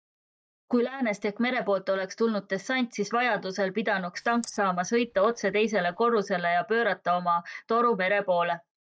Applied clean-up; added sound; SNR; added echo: neural mask model DeepFilterNet 3.